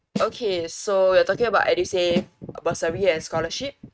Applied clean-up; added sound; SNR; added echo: neural mask model RNNoise.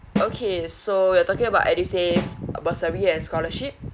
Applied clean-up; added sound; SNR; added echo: none; Snare drum; 10 dB; none.